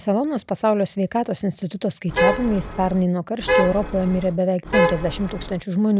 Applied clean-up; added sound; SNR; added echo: none; Traffic noise, roadway noise / Vehicle horn, car horn, honking; 1 dB; none.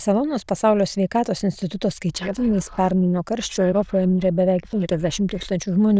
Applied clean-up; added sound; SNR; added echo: neural diffusion model UNIVERSE++.